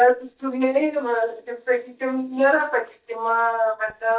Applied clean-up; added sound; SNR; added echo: neural mask model DeepFilterNet 3.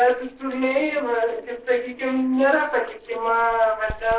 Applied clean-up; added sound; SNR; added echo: neural separator model SepFormer DNS4.